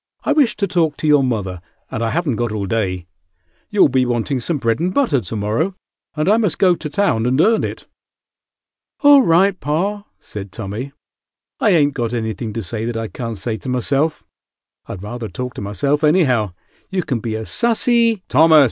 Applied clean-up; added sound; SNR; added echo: none; none; none; none.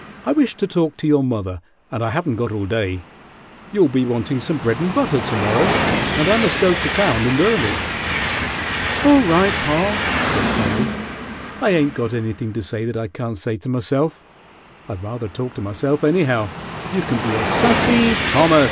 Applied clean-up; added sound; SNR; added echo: none; Train; 4 dB; none.